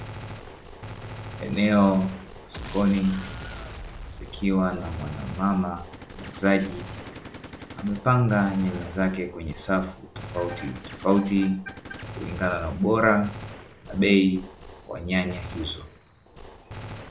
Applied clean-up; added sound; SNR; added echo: none; Gunshot, gunfire; 13 dB; none.